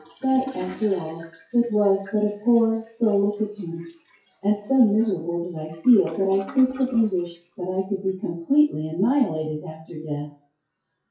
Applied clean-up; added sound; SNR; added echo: classical method WPE with log-MMSE.